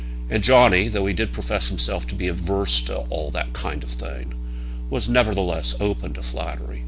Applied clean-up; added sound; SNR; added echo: none; none; none; none.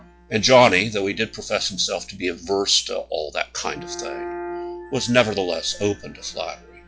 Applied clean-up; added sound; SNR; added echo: classical method log-MMSE.